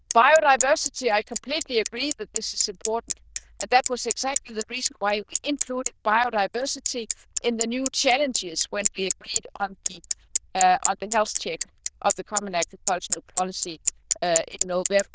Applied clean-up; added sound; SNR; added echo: neural diffusion model UNIVERSE++.